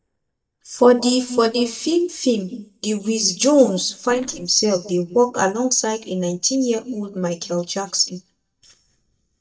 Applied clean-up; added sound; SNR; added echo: neural mask model DeepFilterNet 3.